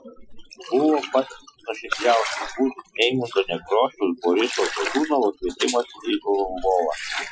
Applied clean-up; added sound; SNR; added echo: classical method Wiener filter.